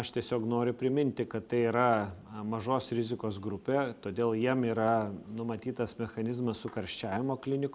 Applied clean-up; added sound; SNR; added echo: none; none; none; none.